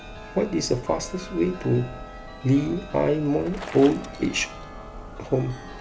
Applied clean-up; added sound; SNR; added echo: none; Chime + Bicycle; 16 dB; none.